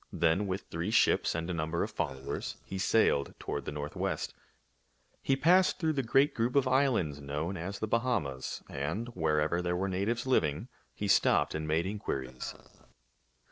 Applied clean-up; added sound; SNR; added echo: neural separator model SepFormer DNS4.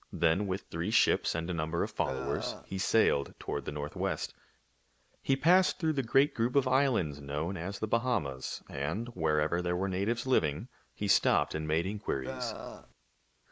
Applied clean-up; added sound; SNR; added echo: neural mask model Resemble Enhance denoiser.